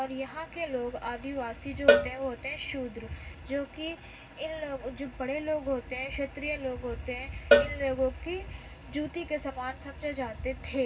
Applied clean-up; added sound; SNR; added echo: none; Cowbell; -3 dB; reverberation time 0.4 s.